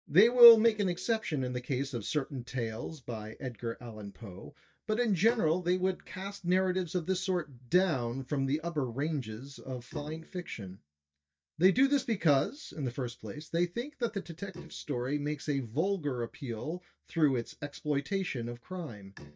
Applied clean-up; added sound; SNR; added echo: neural mask model DeepFilterNet 3.